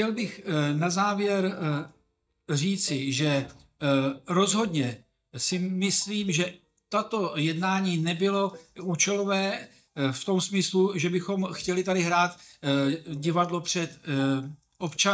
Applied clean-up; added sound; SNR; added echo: neural mask model DeepFilterNet 3.